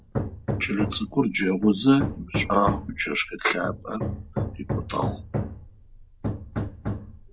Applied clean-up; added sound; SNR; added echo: none; Hammer; 5 dB; none.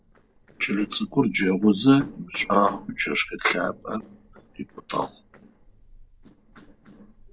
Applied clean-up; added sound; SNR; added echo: neural separator model SepFormer DNS4.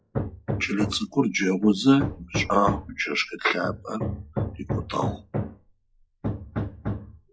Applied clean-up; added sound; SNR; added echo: classical method log-MMSE.